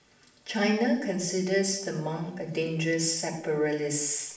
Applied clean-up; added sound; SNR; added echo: none; none; none; reverberation time 0.6 s.